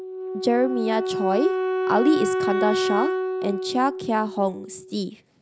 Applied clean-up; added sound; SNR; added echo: none; Wind instrument, woodwind instrument; 1 dB; none.